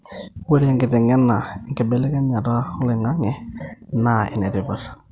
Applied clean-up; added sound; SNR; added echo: none; none; none; none.